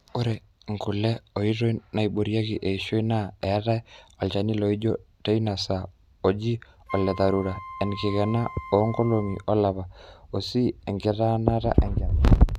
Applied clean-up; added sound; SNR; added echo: none; Wind instrument, woodwind instrument; 16 dB; none.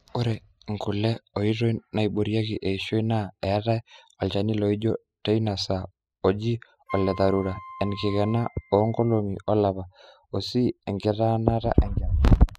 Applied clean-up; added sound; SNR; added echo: classical method spectral subtraction.